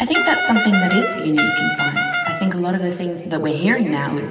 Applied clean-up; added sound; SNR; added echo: none; Brass instrument; 1 dB; reverberation time 2.2 s.